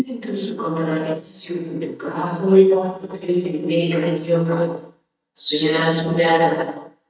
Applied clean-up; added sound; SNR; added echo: neural mask model DeepFilterNet 3.